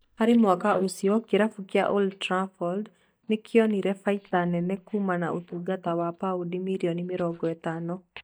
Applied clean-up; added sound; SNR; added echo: neural mask model DeepFilterNet 3.